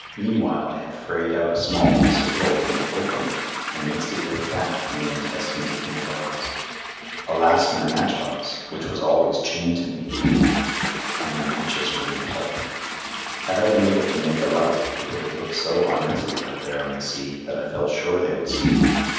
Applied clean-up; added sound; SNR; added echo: none; Toilet flush / Water; 3 dB; reverberation time 1.2 s.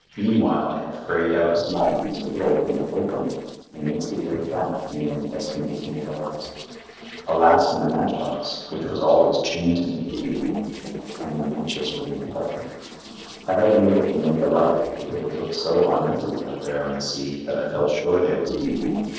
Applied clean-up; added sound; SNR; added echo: neural separator model SepFormer DNS4.